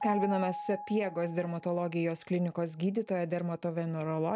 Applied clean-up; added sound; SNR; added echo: none; Piano; 10 dB; none.